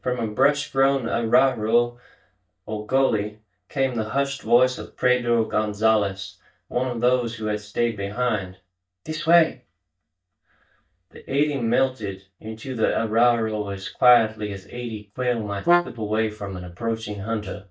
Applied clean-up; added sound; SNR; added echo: neural mask model DeepFilterNet 3.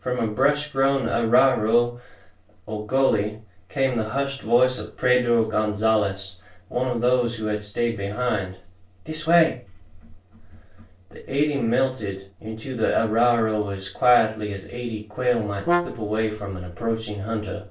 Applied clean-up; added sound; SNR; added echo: neural separator model SepFormer DNS4.